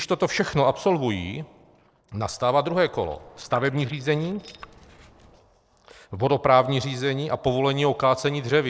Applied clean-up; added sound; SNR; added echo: neural separator model SepFormer DNS4.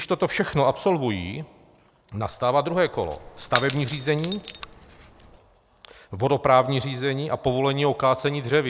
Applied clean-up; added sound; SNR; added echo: none; Shatter / Crushing; 9 dB; none.